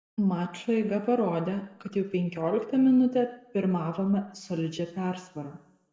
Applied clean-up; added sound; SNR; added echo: none; none; none; reverberation time 1.3 s.